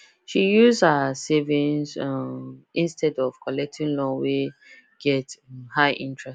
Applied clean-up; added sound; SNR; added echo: none; none; none; none.